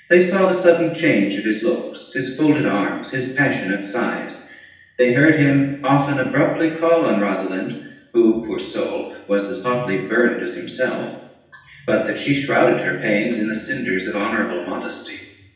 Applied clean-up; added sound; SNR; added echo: none; none; none; reverberation time 0.9 s.